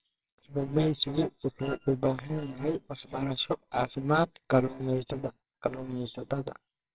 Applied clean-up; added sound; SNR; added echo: neural separator model SepFormer WHAMR!.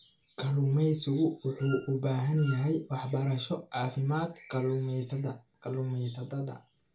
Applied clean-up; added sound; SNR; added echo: none; Wind instrument, woodwind instrument; 16 dB; reverberation time 0.2 s.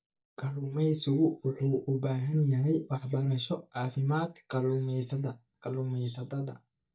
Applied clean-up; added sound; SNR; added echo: neural mask model DeepFilterNet 3.